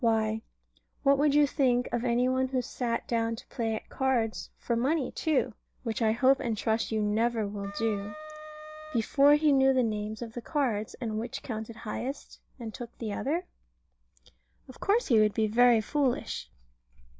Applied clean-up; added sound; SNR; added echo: none; Wind instrument, woodwind instrument; 13 dB; none.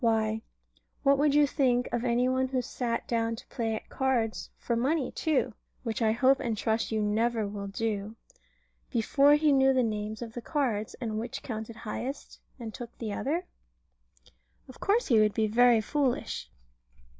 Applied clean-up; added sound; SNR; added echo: none; none; none; none.